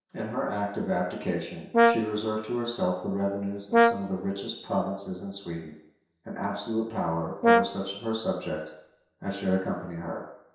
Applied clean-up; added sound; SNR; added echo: none; Brass instrument; -4 dB; reverberation time 0.7 s.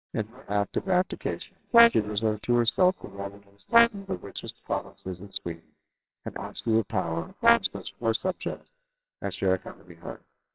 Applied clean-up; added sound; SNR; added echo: neural separator model SepFormer WHAMR!.